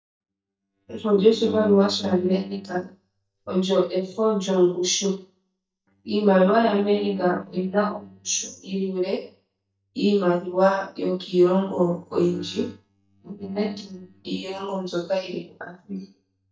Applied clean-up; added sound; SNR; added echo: neural mask model DeepFilterNet 3.